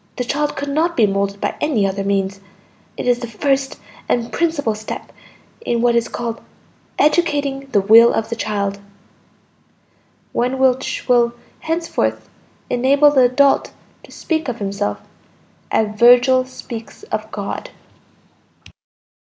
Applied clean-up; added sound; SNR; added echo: none; none; none; none.